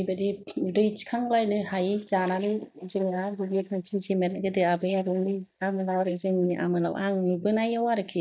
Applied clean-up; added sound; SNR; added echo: neural mask model DeepFilterNet 3.